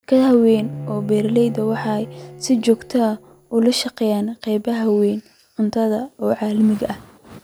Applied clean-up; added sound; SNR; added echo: none; Bowed string instrument; 15 dB; none.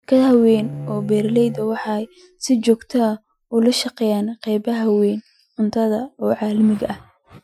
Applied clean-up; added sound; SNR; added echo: classical method Wiener filter.